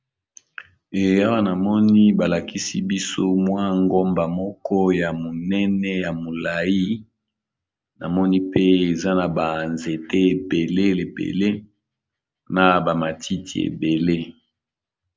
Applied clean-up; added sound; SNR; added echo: none; none; none; none.